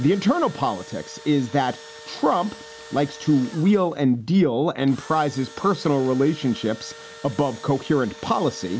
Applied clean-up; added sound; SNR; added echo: none; Engine / Drill; 20 dB; none.